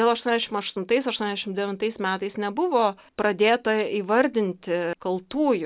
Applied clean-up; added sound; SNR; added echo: none; none; none; none.